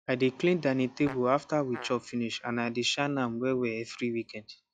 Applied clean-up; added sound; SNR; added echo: classical method log-MMSE.